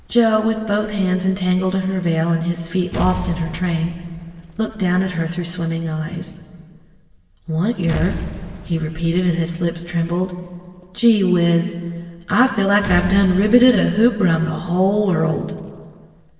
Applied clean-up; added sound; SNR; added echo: none; Explosion; 15 dB; reverberation time 1.9 s.